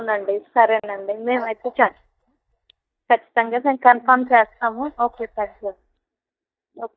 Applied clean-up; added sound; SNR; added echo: neural mask model DeepFilterNet 3.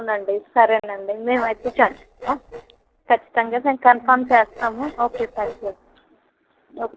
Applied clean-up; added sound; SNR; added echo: neural separator model SepFormer DNS4.